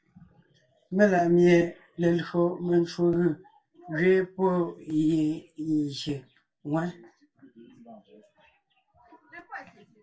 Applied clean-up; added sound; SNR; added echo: none; none; none; reverberation time 0.2 s.